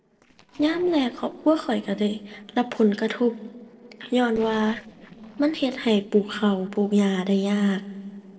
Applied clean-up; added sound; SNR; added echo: neural separator model SepFormer DNS4.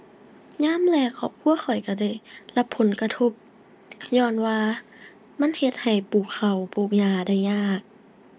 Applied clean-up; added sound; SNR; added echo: none; none; none; none.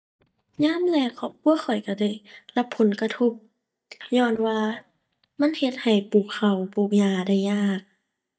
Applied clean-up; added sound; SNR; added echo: neural mask model DeepFilterNet 3.